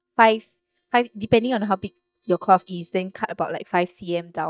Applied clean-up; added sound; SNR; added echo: neural mask model DeepFilterNet 3.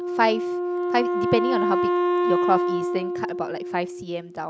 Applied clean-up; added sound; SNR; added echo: none; Wind instrument, woodwind instrument; -3 dB; none.